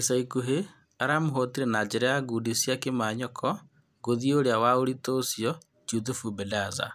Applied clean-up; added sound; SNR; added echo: none; none; none; none.